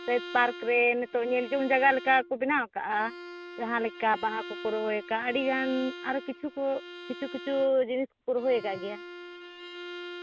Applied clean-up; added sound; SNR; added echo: none; Bowed string instrument; 14 dB; none.